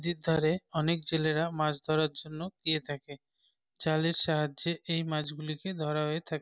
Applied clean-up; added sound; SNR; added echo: none; none; none; none.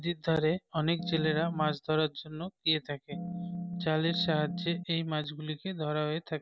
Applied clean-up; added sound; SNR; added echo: none; Organ; 5 dB; none.